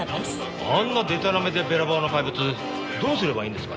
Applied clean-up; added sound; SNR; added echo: none; none; none; none.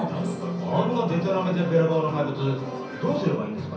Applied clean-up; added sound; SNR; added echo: none; none; none; reverberation time 0.6 s.